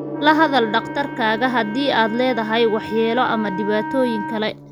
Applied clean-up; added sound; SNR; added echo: none; Wind instrument, woodwind instrument + Gong; 9 dB; none.